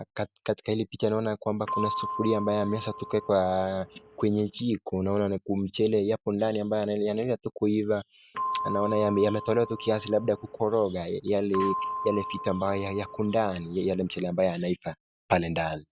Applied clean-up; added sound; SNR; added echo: none; Percussion; 9 dB; none.